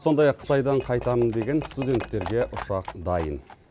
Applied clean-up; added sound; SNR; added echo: none; Tap / Glass + Livestock, farm animals, working animals; 14 dB; none.